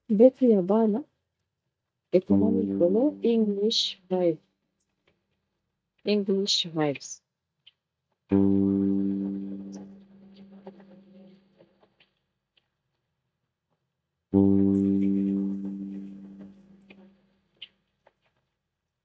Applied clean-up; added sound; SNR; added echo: neural mask model DeepFilterNet 3.